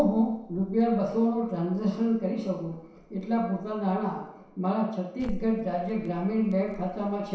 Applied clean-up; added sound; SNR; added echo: none; Crackle; 18 dB; reverberation time 0.7 s.